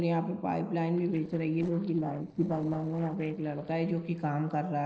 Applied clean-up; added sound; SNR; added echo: neural separator model SepFormer DNS4.